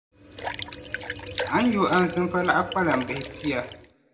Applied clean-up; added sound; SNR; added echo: none; Liquid; 9 dB; reverberation time 0.6 s.